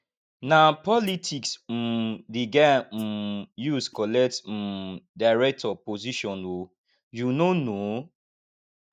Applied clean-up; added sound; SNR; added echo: neural mask model DeepFilterNet 3.